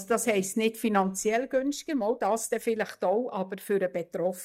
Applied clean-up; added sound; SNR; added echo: neural mask model DeepFilterNet 3.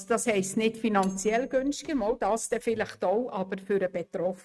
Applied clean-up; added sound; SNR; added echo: neural mask model RNNoise.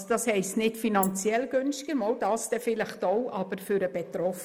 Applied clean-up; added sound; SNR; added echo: neural mask model Resemble Enhance denoiser.